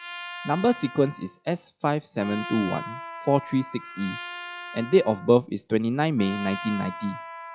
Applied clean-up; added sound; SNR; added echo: classical method log-MMSE.